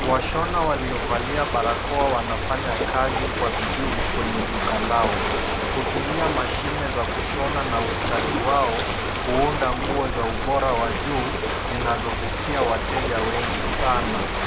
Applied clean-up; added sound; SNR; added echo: none; Ocean; -1 dB; none.